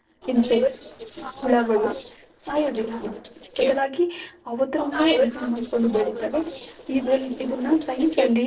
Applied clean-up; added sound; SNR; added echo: neural separator model SepFormer DNS4.